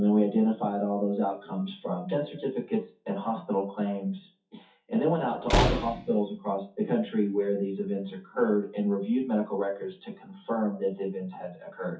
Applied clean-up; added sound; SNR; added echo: classical method WPE with log-MMSE.